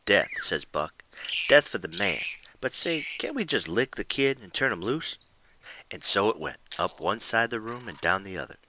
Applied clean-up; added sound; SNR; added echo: none; Bird vocalization, bird call, bird song; 13 dB; none.